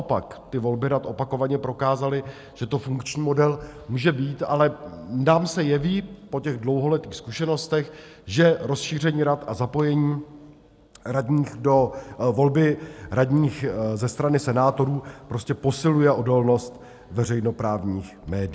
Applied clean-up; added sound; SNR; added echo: none; none; none; none.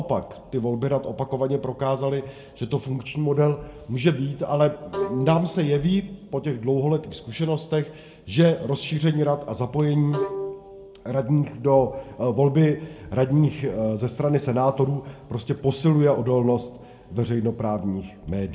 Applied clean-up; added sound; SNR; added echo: none; Bowed string instrument; 12 dB; reverberation time 0.4 s.